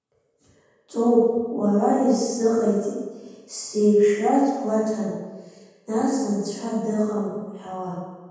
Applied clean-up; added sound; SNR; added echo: none; none; none; reverberation time 1.2 s.